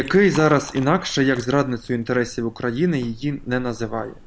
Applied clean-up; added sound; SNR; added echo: none; Liquid; 19 dB; none.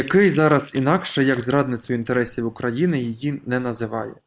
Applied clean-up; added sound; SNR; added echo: neural mask model Resemble Enhance denoiser.